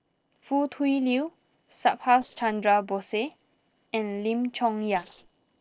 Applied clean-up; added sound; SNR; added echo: neural separator model SepFormer DNS4.